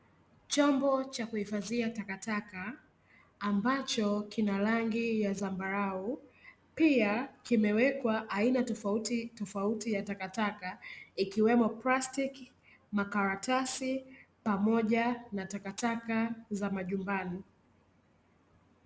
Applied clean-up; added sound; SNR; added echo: none; none; none; none.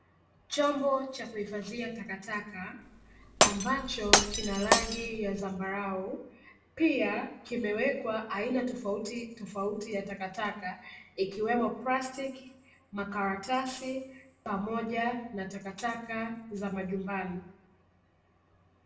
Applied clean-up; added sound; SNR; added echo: none; Glass; -5 dB; reverberation time 0.6 s.